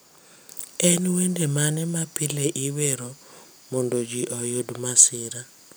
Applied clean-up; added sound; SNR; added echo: none; none; none; none.